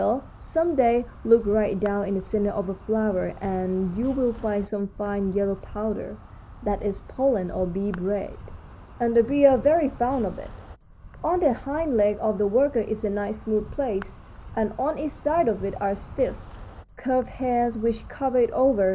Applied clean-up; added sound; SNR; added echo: none; Insect; 16 dB; none.